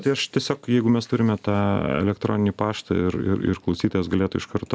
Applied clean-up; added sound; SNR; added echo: none; none; none; none.